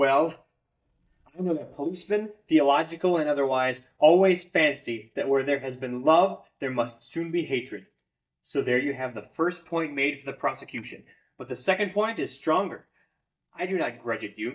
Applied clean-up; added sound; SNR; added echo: neural mask model DeepFilterNet 3.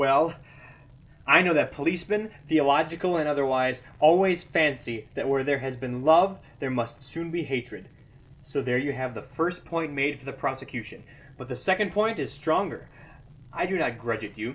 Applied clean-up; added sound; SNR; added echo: none; none; none; none.